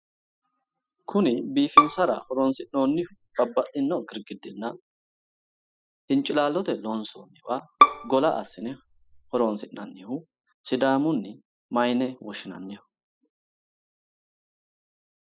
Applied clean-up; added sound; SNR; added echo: classical method spectral subtraction.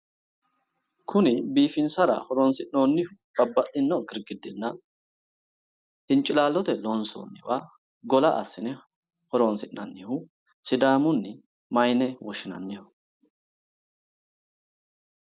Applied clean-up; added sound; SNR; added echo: none; none; none; none.